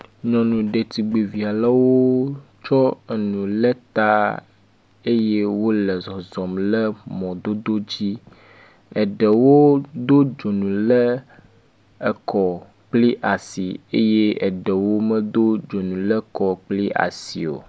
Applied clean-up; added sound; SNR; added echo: none; none; none; none.